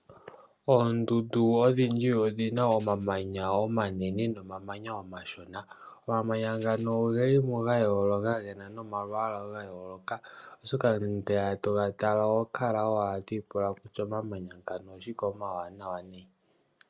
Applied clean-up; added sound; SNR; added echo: none; Tambourine; 12 dB; none.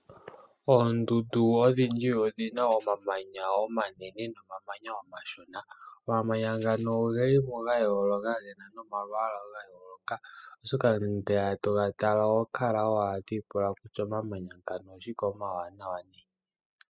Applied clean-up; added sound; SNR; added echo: classical method spectral subtraction.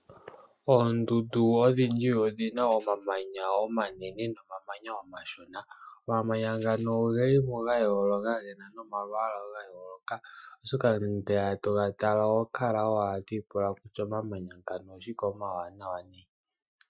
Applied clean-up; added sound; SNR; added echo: classical method Wiener filter.